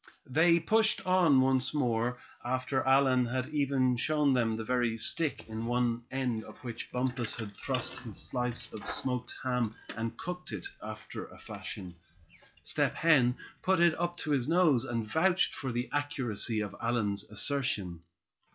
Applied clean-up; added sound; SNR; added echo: classical method log-MMSE.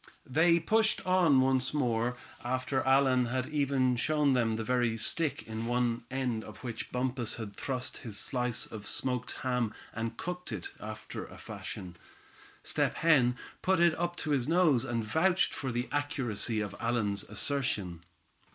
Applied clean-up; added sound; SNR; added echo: none; none; none; none.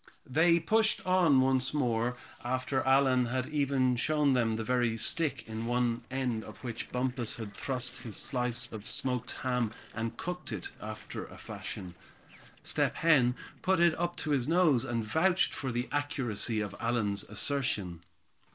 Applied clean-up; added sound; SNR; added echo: neural separator model SepFormer DNS4.